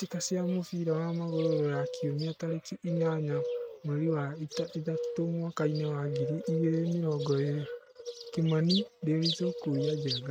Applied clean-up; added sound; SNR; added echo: neural mask model RNNoise.